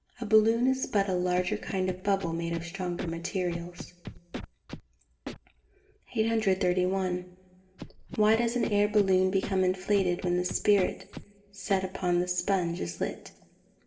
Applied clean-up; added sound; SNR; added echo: none; Scratching (performance technique); 15 dB; reverberation time 1.0 s.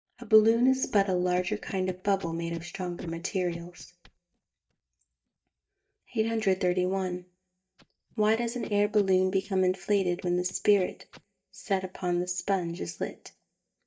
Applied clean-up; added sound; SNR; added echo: neural mask model DeepFilterNet 3.